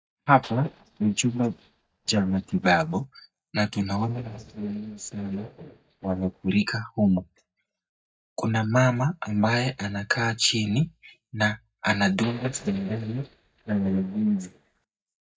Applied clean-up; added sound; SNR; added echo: neural mask model DeepFilterNet 3.